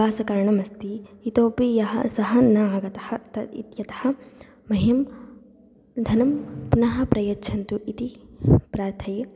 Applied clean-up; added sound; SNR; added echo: none; Fireworks; 18 dB; none.